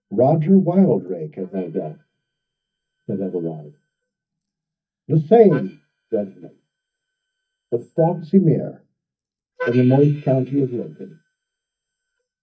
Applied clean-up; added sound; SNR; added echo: neural mask model DeepFilterNet 3.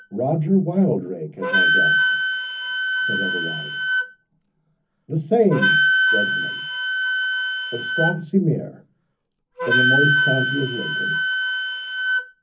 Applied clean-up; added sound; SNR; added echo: none; Wind instrument, woodwind instrument; -3 dB; reverberation time 0.3 s.